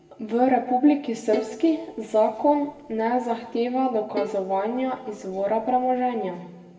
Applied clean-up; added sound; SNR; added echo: none; Bowed string instrument; 14 dB; reverberation time 0.9 s.